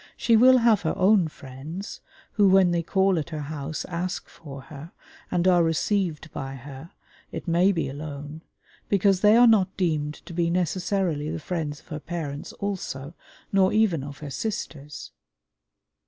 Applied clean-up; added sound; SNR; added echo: none; none; none; none.